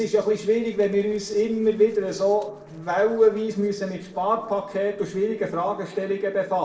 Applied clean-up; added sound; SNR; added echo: neural separator model SepFormer DNS4.